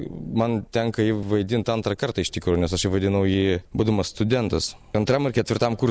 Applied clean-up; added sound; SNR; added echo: none; none; none; none.